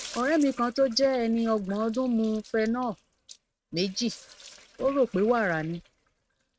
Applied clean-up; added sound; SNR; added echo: neural mask model RNNoise.